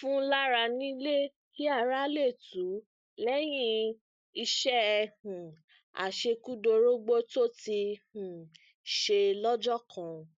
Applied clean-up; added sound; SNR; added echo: neural mask model Resemble Enhance denoiser.